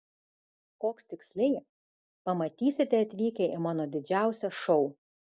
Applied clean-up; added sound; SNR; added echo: none; none; none; none.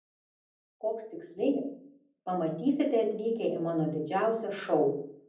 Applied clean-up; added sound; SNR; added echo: none; none; none; reverberation time 0.6 s.